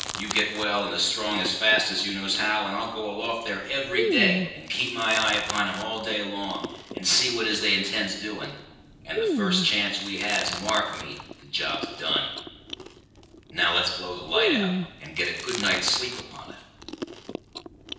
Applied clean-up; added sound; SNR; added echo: none; Chewing, mastication; 6 dB; reverberation time 0.9 s.